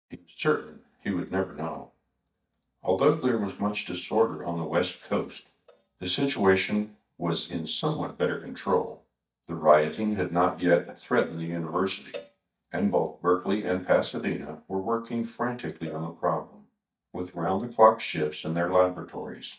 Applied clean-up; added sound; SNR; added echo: neural mask model DeepFilterNet 3.